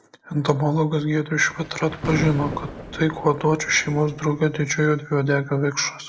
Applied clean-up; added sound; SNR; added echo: none; Thunder; 12 dB; reverberation time 1.2 s.